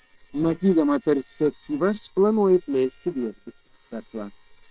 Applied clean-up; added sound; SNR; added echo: neural separator model SepFormer WHAM!.